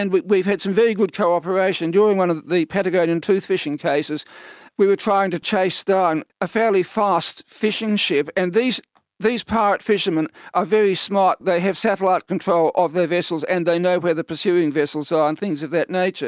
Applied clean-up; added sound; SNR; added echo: none; none; none; none.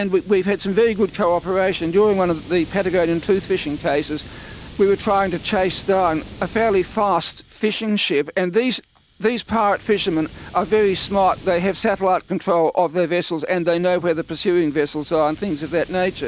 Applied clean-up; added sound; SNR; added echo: none; Hiss; 18 dB; none.